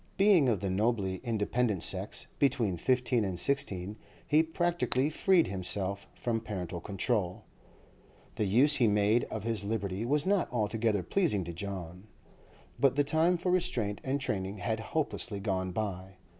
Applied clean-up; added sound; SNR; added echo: none; Shatter; 12 dB; none.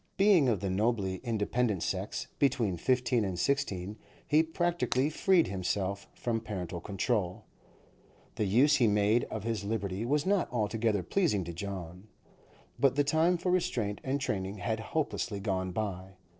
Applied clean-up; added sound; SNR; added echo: neural separator model SepFormer DNS4.